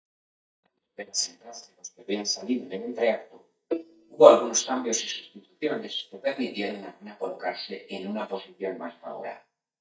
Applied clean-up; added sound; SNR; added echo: neural mask model DeepFilterNet 3.